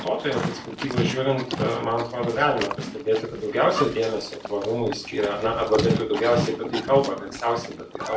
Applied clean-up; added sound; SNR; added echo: none; Livestock, farm animals, working animals; 6 dB; reverberation time 0.3 s.